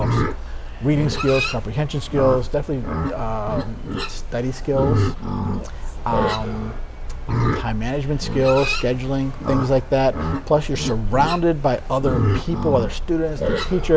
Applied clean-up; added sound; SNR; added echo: none; Livestock, farm animals, working animals; 4 dB; none.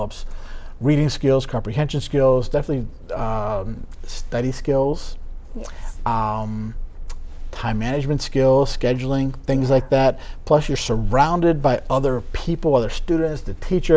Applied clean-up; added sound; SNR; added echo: none; none; none; none.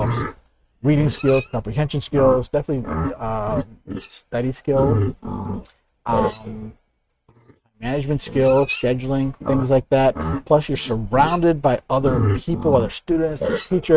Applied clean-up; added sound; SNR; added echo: neural mask model RNNoise.